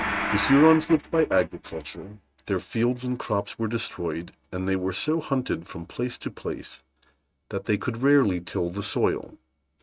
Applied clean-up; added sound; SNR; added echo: neural mask model RNNoise.